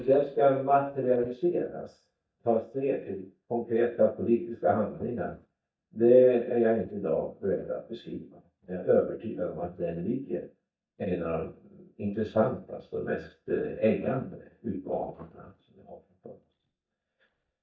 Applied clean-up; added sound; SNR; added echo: neural mask model DeepFilterNet 3.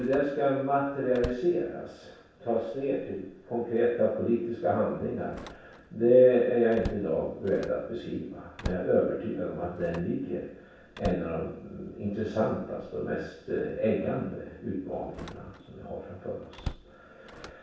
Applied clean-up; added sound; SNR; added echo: none; Slam; 17 dB; reverberation time 0.7 s.